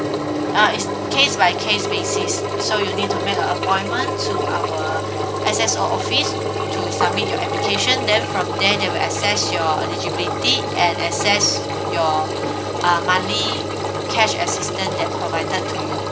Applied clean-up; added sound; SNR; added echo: none; Engine; 1 dB; none.